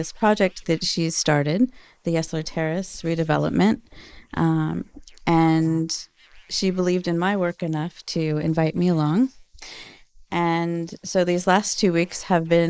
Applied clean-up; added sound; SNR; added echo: neural mask model Resemble Enhance denoiser.